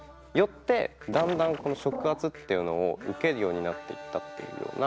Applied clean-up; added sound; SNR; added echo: none; none; none; none.